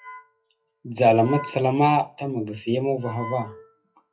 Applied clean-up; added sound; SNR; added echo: classical method WPE with log-MMSE.